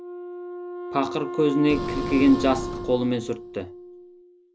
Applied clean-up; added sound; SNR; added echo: none; Wind instrument, woodwind instrument + Boom; 7 dB; none.